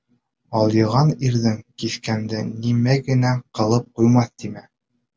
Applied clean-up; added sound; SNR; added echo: none; none; none; none.